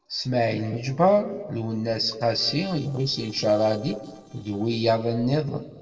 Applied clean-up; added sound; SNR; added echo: neural separator model SepFormer DNS4.